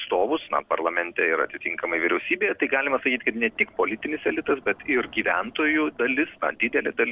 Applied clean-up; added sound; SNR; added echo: neural separator model SepFormer DNS4.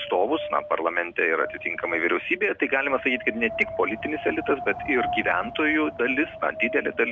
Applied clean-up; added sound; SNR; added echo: none; Wind; 11 dB; none.